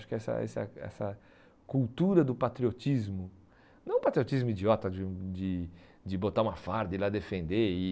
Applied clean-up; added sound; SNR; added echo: none; none; none; none.